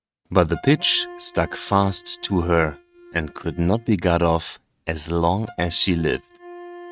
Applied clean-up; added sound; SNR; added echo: neural mask model RNNoise.